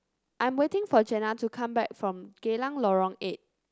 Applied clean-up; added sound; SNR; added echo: none; none; none; none.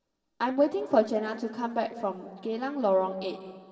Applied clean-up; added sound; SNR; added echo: none; none; none; reverberation time 2.2 s.